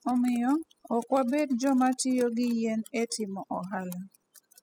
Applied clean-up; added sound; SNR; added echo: classical method spectral subtraction.